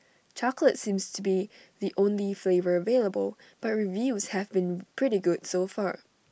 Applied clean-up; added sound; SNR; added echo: none; none; none; none.